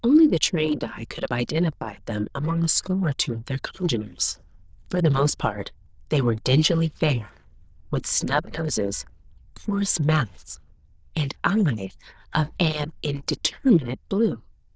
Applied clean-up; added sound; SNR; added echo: neural diffusion model UNIVERSE++.